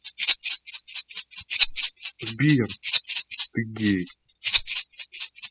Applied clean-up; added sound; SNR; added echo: classical method spectral subtraction.